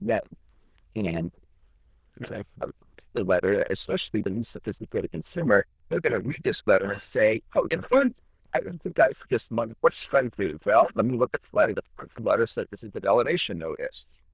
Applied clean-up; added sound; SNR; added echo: neural diffusion model UNIVERSE++.